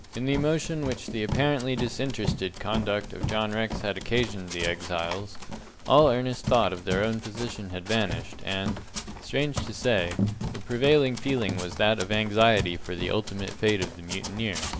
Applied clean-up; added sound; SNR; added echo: none; Run; 8 dB; none.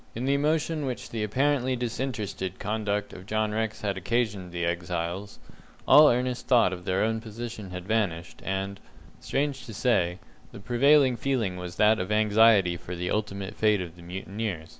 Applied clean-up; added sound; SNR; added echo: none; none; none; none.